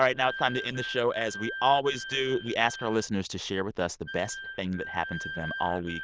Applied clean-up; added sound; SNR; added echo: neural diffusion model UNIVERSE++.